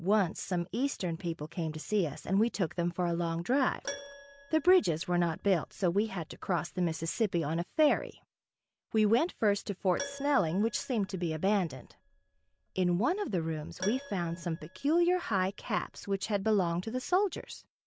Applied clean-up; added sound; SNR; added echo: none; Keyboard (musical); 19 dB; none.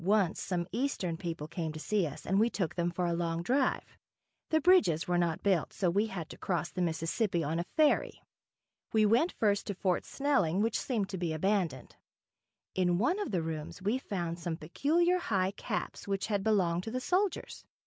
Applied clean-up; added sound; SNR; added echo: none; none; none; none.